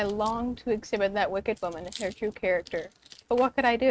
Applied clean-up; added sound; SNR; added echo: neural mask model RNNoise.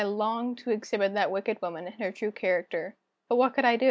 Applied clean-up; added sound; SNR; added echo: none; none; none; none.